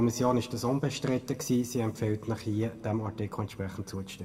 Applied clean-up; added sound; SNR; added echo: none; none; none; reverberation time 1.5 s.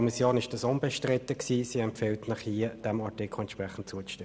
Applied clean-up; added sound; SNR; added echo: none; none; none; none.